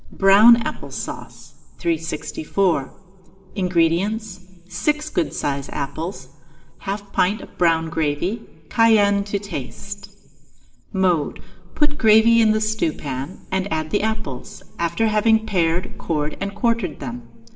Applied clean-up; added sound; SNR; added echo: none; none; none; reverberation time 1.6 s.